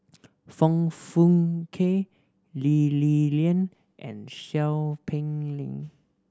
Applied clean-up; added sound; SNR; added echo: none; none; none; none.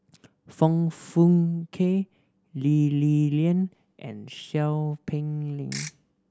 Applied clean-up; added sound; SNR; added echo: none; Ratchet, pawl / Percussion; 12 dB; none.